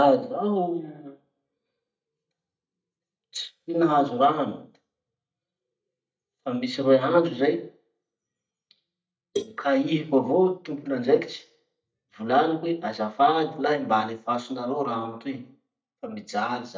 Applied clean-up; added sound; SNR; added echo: neural mask model DeepFilterNet 3.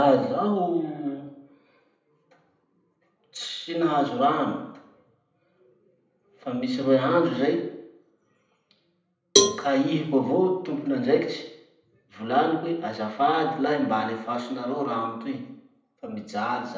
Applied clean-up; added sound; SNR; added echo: none; Cowbell; 0 dB; reverberation time 0.7 s.